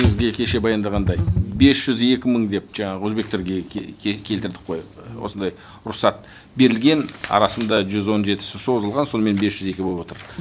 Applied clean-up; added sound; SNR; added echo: none; Brass instrument; 19 dB; none.